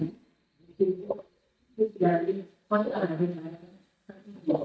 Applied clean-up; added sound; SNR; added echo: neural mask model DeepFilterNet 3.